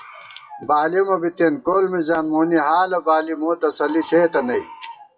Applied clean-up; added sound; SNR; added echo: classical method WPE with log-MMSE.